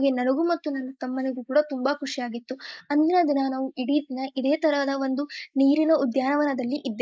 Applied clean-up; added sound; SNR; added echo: neural mask model Resemble Enhance denoiser.